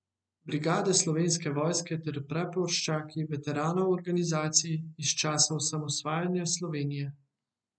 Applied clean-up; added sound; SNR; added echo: none; none; none; none.